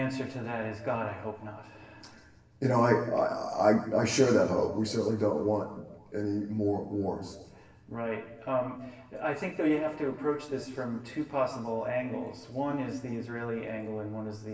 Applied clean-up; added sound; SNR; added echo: none; none; none; reverberation time 1.0 s.